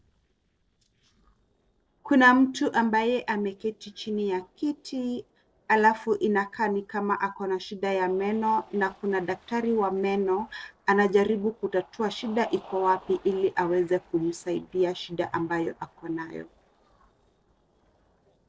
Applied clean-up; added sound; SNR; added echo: neural separator model SepFormer DNS4.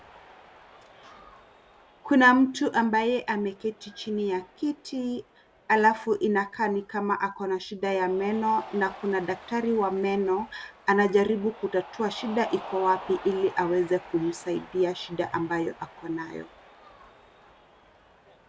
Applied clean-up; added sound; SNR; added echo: none; Cheering; 20 dB; none.